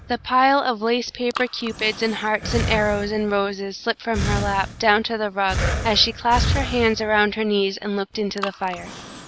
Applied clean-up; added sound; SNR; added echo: none; Breathing; 7 dB; none.